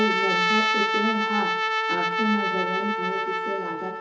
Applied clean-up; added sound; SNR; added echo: none; Trumpet; -4 dB; reverberation time 0.7 s.